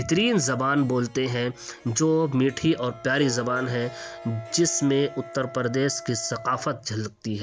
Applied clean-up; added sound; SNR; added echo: none; Harp + Wind instrument, woodwind instrument; 17 dB; none.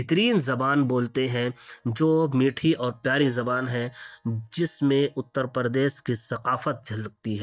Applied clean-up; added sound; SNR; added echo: neural mask model DeepFilterNet 3.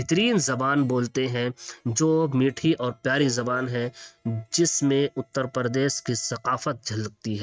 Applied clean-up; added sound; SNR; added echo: neural mask model RNNoise.